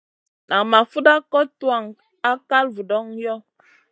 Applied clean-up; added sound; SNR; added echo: neural mask model DeepFilterNet 3.